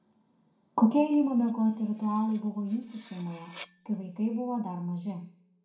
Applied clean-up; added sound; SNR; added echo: none; Cutlery, silverware; 19 dB; reverberation time 0.5 s.